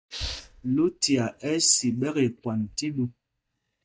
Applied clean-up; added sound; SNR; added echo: neural mask model DeepFilterNet 3.